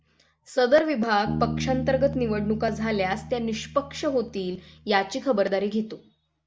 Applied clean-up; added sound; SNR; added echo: none; Bass guitar; 10 dB; none.